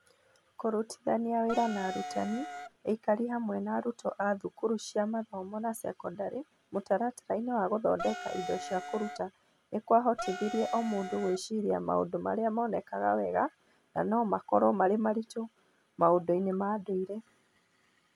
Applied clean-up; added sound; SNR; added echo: none; Wind instrument, woodwind instrument; 8 dB; none.